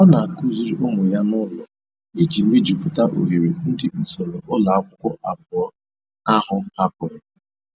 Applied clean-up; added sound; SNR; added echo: none; none; none; none.